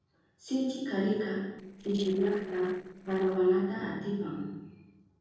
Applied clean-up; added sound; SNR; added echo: neural separator model SepFormer DNS4.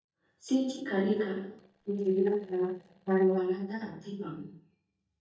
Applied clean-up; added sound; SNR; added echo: neural mask model DeepFilterNet 3.